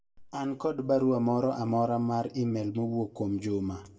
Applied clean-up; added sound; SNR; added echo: none; none; none; reverberation time 1.2 s.